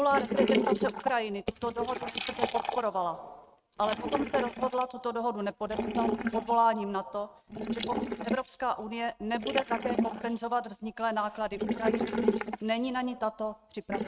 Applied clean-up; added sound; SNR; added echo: neural mask model RNNoise.